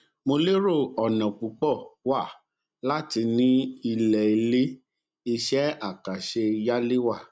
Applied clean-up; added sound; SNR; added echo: none; none; none; none.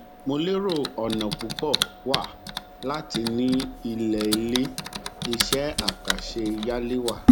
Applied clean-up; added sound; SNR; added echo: none; Typing; 0 dB; none.